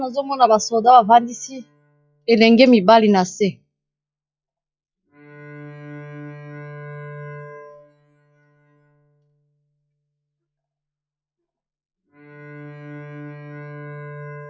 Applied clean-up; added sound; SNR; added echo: classical method log-MMSE.